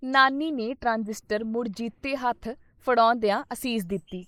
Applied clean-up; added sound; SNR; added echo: neural mask model Resemble Enhance denoiser.